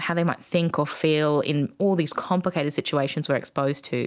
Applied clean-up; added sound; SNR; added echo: none; none; none; none.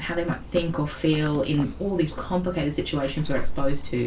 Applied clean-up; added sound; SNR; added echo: none; Dog; 4 dB; reverberation time 0.2 s.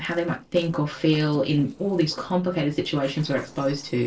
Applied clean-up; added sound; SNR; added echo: neural separator model SepFormer DNS4.